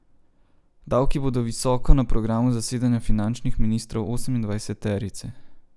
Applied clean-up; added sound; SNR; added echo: none; none; none; none.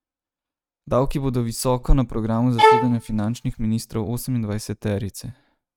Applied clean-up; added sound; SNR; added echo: neural mask model RNNoise.